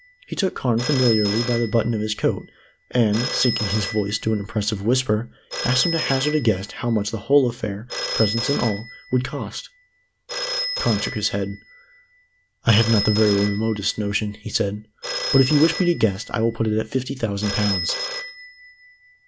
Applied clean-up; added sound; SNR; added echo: none; Telephone; 8 dB; none.